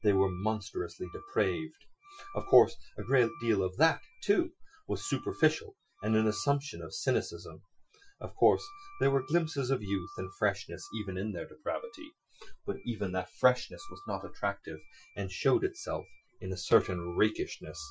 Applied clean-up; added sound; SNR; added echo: classical method Wiener filter.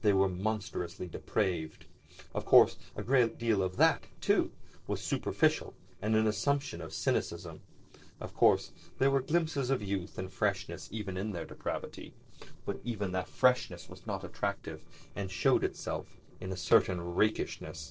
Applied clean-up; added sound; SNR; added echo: neural separator model SepFormer DNS4.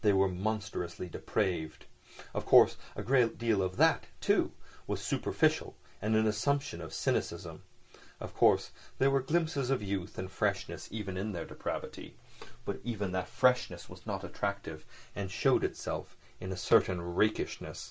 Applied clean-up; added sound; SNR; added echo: none; none; none; none.